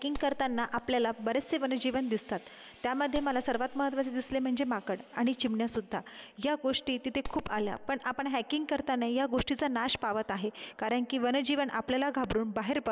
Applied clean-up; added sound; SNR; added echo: none; Clapping; 12 dB; none.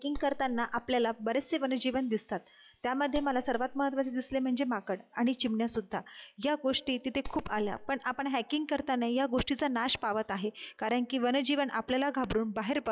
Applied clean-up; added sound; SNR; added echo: classical method log-MMSE.